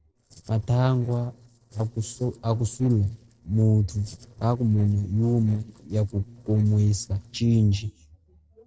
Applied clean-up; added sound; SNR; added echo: neural separator model SepFormer DNS4.